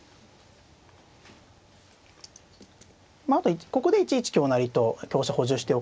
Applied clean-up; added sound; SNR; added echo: none; none; none; none.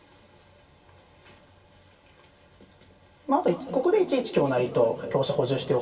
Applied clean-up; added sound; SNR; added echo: none; none; none; reverberation time 2.4 s.